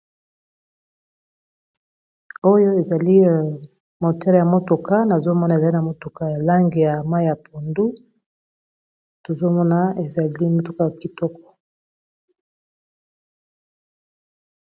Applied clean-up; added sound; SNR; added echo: none; none; none; none.